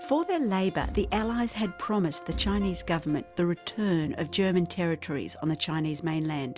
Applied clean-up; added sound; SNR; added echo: none; Thump, thud; 10 dB; none.